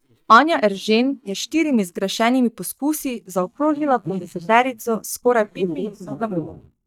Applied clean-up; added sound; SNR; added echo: neural mask model DeepFilterNet 3.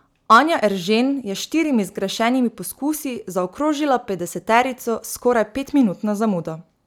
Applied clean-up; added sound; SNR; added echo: none; none; none; none.